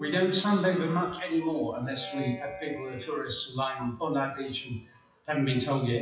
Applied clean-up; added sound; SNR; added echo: classical method WPE with log-MMSE.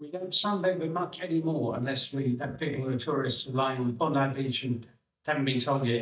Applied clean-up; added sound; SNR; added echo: neural mask model DeepFilterNet 3.